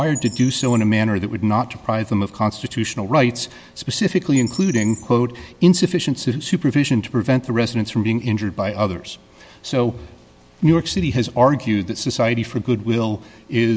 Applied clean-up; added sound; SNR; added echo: none; Bird; 18 dB; none.